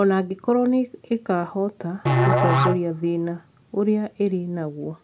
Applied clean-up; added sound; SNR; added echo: none; Musical instrument; 0 dB; none.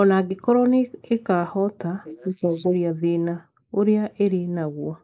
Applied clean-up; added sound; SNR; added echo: neural mask model Resemble Enhance denoiser.